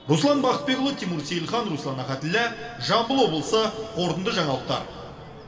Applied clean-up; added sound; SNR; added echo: none; none; none; reverberation time 2.4 s.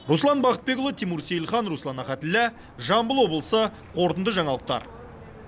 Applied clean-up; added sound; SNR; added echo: none; none; none; none.